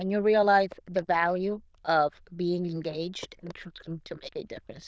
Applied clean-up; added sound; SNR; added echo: neural diffusion model UNIVERSE++.